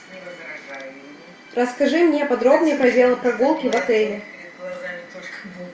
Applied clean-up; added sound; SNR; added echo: none; none; none; none.